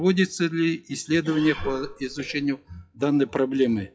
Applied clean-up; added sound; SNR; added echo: classical method WPE with log-MMSE.